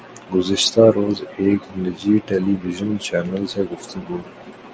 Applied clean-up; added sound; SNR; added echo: none; none; none; none.